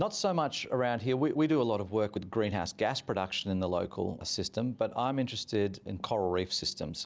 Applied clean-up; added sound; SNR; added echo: none; none; none; none.